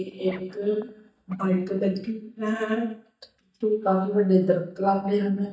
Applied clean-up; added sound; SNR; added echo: neural mask model DeepFilterNet 3.